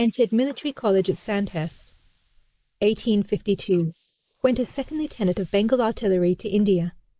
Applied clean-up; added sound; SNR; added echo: neural mask model Resemble Enhance denoiser.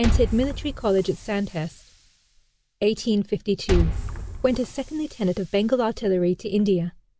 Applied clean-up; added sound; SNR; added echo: none; Liquid; 6 dB; none.